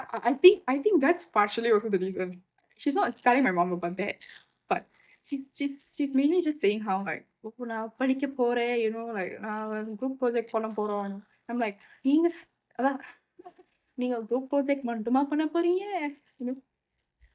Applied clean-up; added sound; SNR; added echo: neural mask model DeepFilterNet 3.